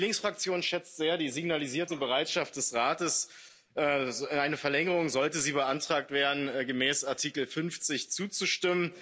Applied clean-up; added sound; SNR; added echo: neural mask model Resemble Enhance denoiser.